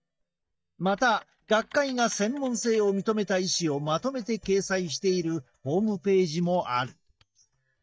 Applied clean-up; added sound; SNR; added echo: neural mask model DeepFilterNet 3.